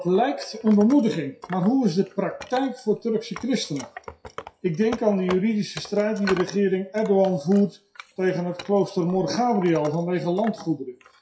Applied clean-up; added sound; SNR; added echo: classical method WPE with log-MMSE.